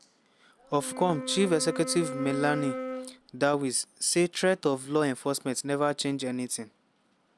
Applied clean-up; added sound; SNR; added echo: none; Wind instrument, woodwind instrument; 8 dB; none.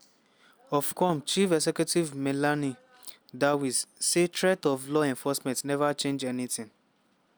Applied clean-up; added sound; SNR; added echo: none; none; none; none.